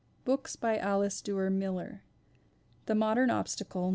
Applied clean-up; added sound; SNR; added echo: none; none; none; none.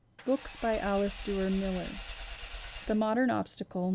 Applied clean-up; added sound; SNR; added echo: none; Engine / Vehicle; 12 dB; none.